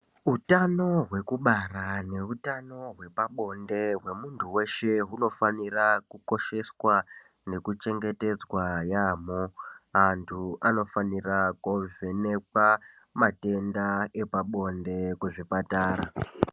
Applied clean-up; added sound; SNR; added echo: none; none; none; none.